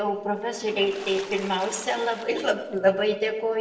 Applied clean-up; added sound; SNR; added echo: none; Water / Splash, splatter; 16 dB; reverberation time 0.7 s.